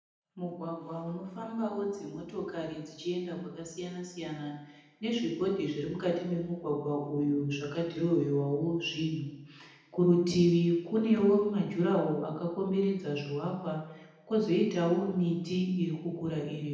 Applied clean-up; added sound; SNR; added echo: none; none; none; reverberation time 0.9 s.